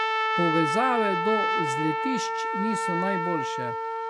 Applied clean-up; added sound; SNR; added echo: none; Trumpet; -2 dB; none.